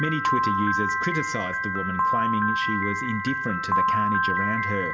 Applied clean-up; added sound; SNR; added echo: none; Piano; -4 dB; reverberation time 1.0 s.